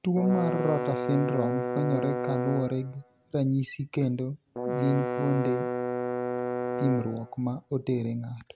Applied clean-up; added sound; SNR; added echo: none; Bowed string instrument; 3 dB; none.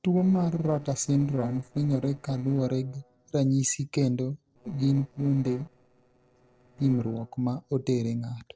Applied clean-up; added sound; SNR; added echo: neural separator model SepFormer DNS4.